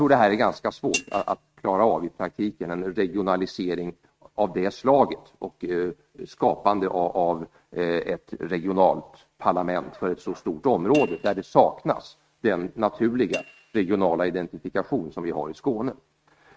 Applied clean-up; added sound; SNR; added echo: neural mask model RNNoise.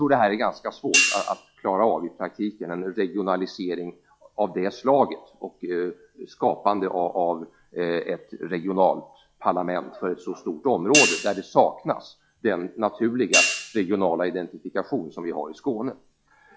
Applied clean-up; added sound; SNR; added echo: classical method log-MMSE.